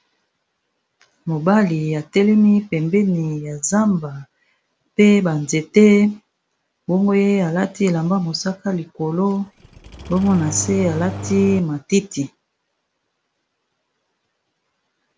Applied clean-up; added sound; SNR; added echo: none; Engine starting; 11 dB; none.